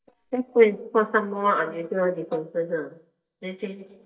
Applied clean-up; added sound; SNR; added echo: neural mask model DeepFilterNet 3.